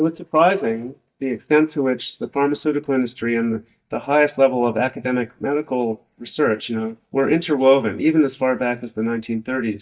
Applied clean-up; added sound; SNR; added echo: neural mask model DeepFilterNet 3.